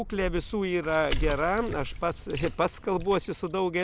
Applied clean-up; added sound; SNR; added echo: none; Water / Splash, splatter; 7 dB; none.